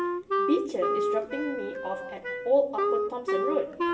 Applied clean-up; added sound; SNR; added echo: none; Wind instrument, woodwind instrument; -1 dB; reverberation time 1.3 s.